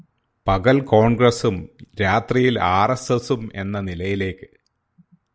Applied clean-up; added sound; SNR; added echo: none; none; none; none.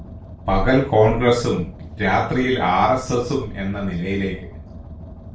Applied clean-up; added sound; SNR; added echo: none; Car; 16 dB; reverberation time 0.3 s.